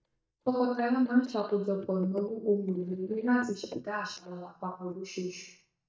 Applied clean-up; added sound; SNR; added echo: neural mask model DeepFilterNet 3.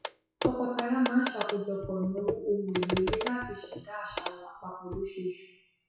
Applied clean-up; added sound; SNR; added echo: classical method WPE with log-MMSE.